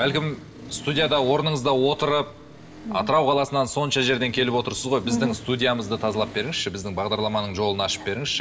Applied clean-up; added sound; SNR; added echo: none; Accelerating, revving, vroom; 19 dB; reverberation time 0.5 s.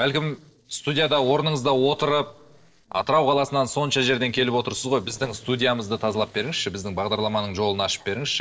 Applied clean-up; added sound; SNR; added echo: neural separator model SepFormer DNS4.